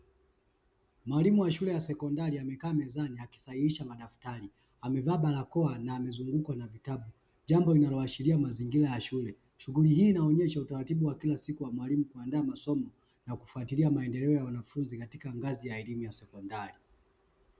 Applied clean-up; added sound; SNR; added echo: none; none; none; none.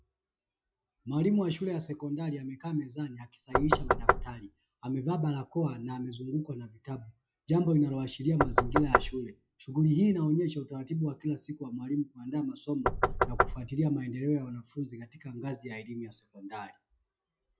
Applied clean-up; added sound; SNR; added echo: classical method log-MMSE.